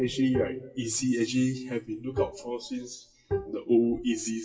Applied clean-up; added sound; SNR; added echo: classical method WPE with log-MMSE.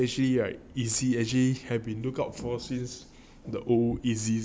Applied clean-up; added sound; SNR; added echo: none; none; none; none.